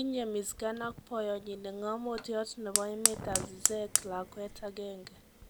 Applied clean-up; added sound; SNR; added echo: none; Fire; 1 dB; none.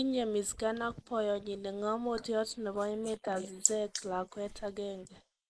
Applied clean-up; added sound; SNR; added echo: neural mask model Resemble Enhance denoiser.